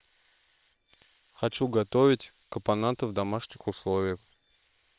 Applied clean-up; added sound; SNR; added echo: neural separator model SepFormer WHAM!.